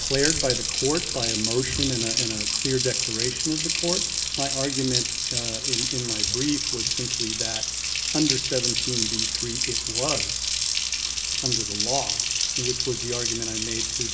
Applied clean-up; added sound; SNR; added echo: none; Water tap, faucet; -4 dB; reverberation time 0.2 s.